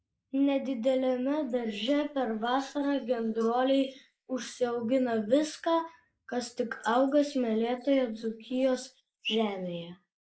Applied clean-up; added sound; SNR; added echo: neural mask model Resemble Enhance denoiser.